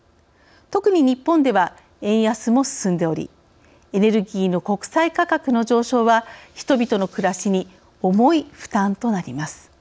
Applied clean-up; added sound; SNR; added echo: none; none; none; none.